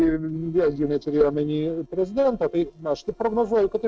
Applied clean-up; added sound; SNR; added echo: neural separator model SepFormer DNS4.